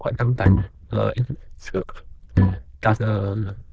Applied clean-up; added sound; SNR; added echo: neural diffusion model UNIVERSE++.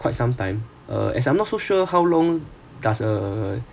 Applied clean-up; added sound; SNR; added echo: none; none; none; none.